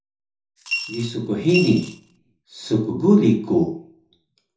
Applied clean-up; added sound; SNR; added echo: none; Coin (dropping) / Glass; 9 dB; reverberation time 0.6 s.